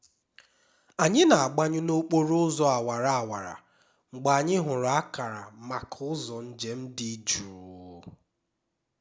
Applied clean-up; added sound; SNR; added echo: none; none; none; none.